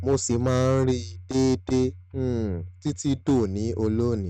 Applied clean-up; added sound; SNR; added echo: neural mask model RNNoise.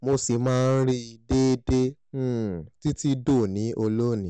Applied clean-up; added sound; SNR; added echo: none; none; none; none.